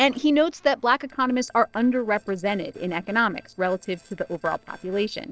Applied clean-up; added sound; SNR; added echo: neural separator model SepFormer DNS4.